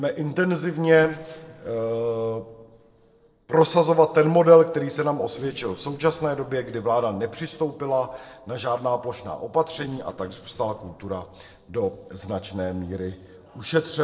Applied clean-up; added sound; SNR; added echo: neural separator model SepFormer DNS4.